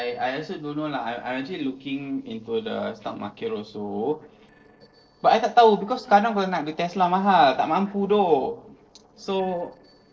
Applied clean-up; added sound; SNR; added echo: neural separator model SepFormer DNS4.